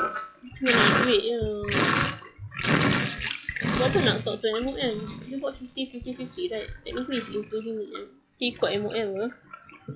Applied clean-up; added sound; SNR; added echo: classical method log-MMSE.